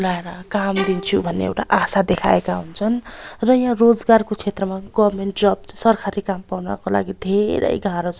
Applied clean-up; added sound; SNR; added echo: none; Bowed string instrument; 14 dB; none.